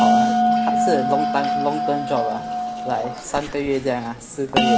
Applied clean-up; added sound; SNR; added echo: none; Bell; -4 dB; none.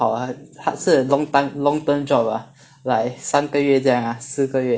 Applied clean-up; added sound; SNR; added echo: none; none; none; none.